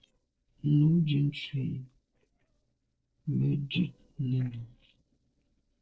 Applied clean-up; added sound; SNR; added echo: neural separator model SepFormer DNS4.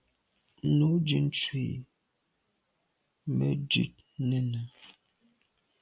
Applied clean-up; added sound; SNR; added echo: none; none; none; none.